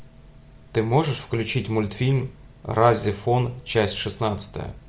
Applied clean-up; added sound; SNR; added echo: none; none; none; none.